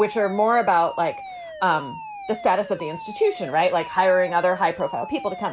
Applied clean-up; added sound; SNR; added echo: none; Alarm; 14 dB; none.